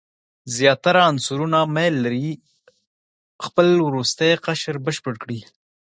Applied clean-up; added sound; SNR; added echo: none; none; none; none.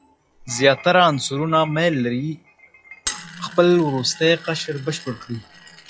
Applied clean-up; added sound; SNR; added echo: classical method log-MMSE.